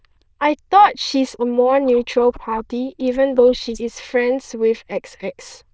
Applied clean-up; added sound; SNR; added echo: neural diffusion model UNIVERSE++.